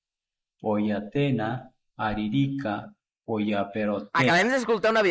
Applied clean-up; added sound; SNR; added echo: neural mask model Resemble Enhance denoiser.